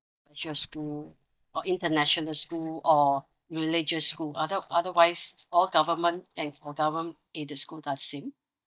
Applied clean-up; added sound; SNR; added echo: neural mask model DeepFilterNet 3.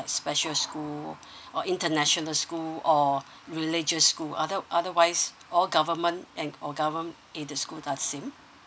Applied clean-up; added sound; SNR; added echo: none; none; none; none.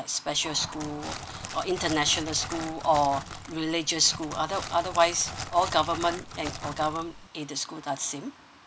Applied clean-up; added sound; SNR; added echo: none; Crackle; 10 dB; none.